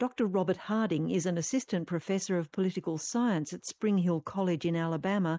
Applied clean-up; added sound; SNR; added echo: neural mask model Resemble Enhance denoiser.